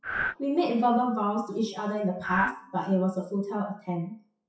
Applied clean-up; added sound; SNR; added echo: classical method WPE with log-MMSE.